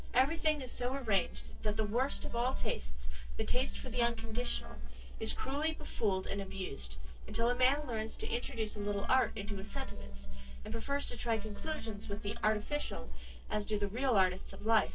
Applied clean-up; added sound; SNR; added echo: neural separator model SepFormer DNS4.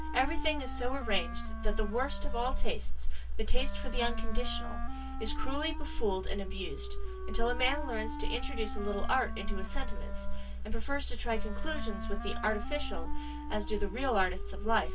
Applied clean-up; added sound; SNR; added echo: none; Wind instrument, woodwind instrument; 15 dB; reverberation time 0.1 s.